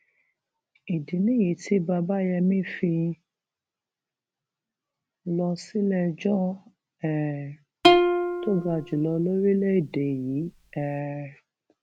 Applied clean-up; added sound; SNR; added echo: none; Plucked string instrument; -2 dB; none.